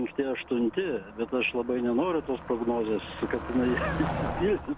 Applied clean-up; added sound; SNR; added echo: none; Motor vehicle (road); 8 dB; none.